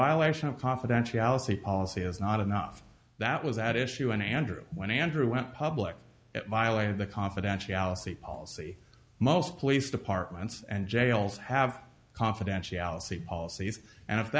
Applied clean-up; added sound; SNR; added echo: none; none; none; none.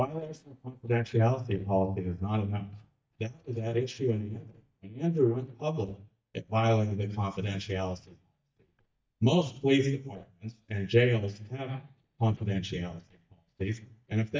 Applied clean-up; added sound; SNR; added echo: neural mask model DeepFilterNet 3.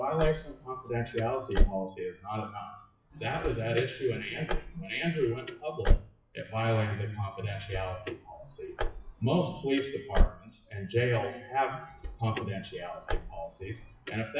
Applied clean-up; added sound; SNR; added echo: classical method WPE with log-MMSE.